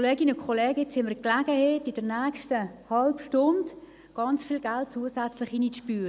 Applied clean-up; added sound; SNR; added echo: none; none; none; none.